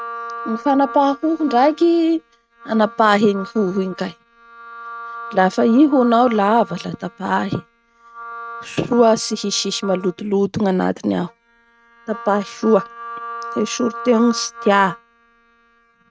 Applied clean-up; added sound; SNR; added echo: neural mask model RNNoise.